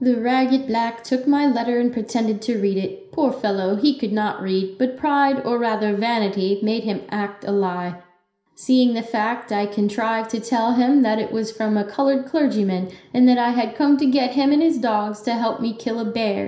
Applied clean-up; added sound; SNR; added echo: none; none; none; reverberation time 0.5 s.